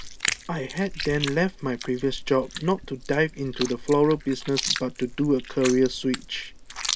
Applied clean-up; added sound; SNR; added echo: none; Chewing, mastication; 8 dB; none.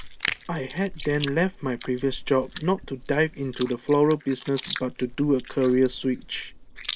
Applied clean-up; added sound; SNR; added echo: neural mask model Resemble Enhance denoiser.